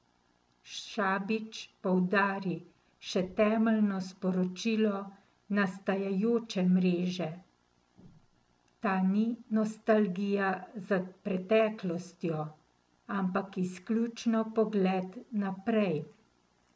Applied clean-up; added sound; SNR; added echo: none; none; none; none.